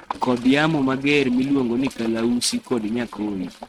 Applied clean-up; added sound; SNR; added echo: neural mask model RNNoise.